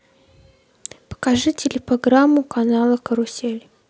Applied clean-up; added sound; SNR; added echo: none; none; none; none.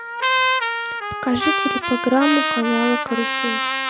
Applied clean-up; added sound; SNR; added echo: none; Trumpet; -1 dB; none.